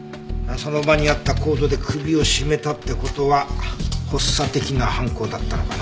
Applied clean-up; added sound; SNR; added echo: none; none; none; none.